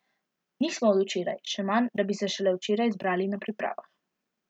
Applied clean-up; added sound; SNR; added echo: none; none; none; none.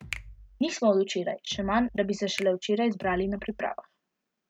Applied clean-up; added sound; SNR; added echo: none; Bass drum + Finger snapping; 17 dB; none.